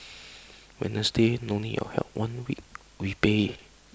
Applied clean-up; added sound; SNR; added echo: none; none; none; none.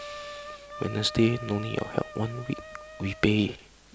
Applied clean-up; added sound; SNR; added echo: none; Wind instrument, woodwind instrument; 13 dB; none.